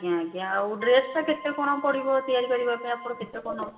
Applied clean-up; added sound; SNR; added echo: none; Wind instrument, woodwind instrument; 16 dB; reverberation time 0.9 s.